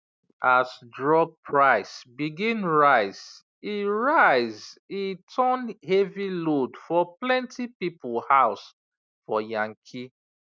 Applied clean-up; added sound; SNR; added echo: none; none; none; none.